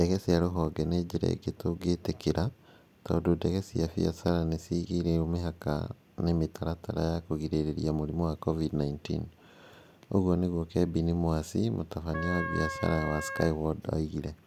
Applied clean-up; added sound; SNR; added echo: none; Wind instrument, woodwind instrument; 7 dB; none.